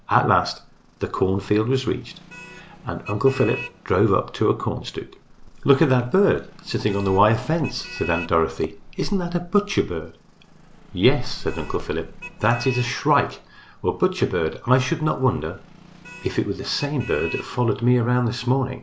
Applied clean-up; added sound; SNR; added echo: none; Motor vehicle (road); 19 dB; none.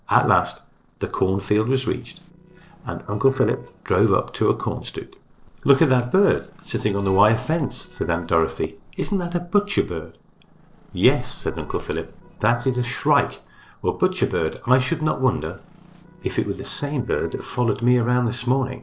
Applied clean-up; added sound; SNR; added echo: neural separator model SepFormer DNS4.